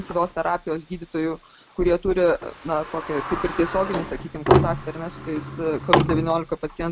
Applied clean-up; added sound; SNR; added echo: none; Sliding door; 2 dB; none.